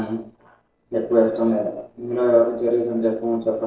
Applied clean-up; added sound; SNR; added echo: neural separator model SepFormer DNS4.